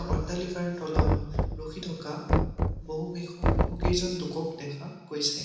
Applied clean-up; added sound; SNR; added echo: none; Knock; -4 dB; reverberation time 1.1 s.